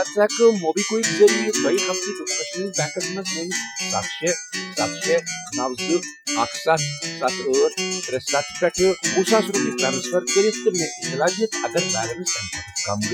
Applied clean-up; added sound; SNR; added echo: classical method Wiener filter.